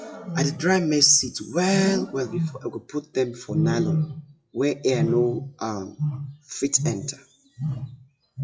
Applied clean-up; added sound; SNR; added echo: classical method WPE with log-MMSE.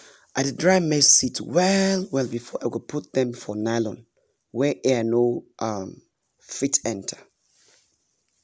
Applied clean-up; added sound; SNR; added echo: none; none; none; none.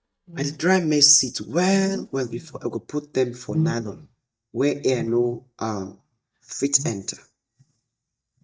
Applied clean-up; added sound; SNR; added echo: neural mask model DeepFilterNet 3.